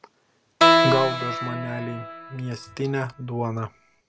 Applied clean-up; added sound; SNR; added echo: none; Keyboard (musical); -5 dB; none.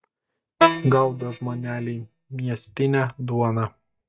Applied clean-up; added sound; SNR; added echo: neural mask model DeepFilterNet 3.